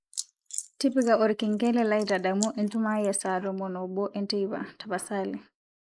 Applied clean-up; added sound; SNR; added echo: neural mask model Resemble Enhance denoiser.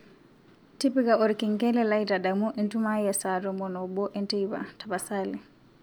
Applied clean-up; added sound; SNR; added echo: none; none; none; none.